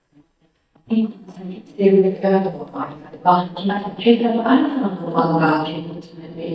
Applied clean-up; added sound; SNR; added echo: neural mask model DeepFilterNet 3.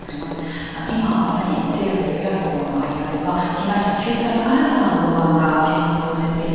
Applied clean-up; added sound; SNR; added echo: none; Tap; 15 dB; reverberation time 2.1 s.